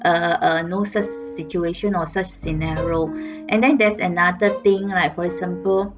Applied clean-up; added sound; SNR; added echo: none; Piano + Bowed string instrument; 13 dB; none.